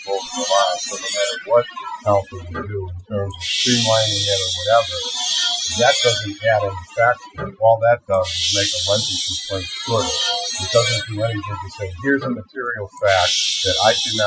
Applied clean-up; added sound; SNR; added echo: classical method Wiener filter.